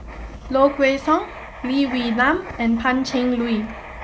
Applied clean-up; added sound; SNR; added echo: none; Writing; 15 dB; none.